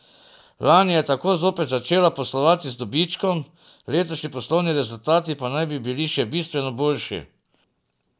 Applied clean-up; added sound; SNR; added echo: none; none; none; none.